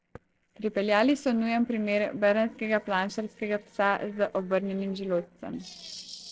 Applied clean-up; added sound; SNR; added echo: neural separator model SepFormer DNS4.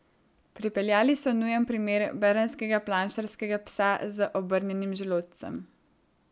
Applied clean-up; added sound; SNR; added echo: none; none; none; none.